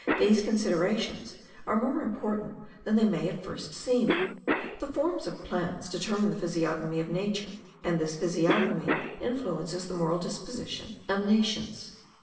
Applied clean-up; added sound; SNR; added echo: none; Cough; 8 dB; reverberation time 1.0 s.